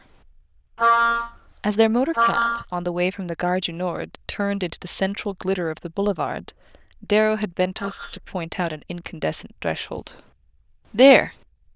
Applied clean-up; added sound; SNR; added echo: neural diffusion model UNIVERSE++.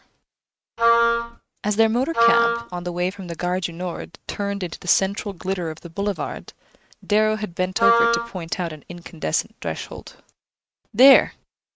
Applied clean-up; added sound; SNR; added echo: neural mask model RNNoise.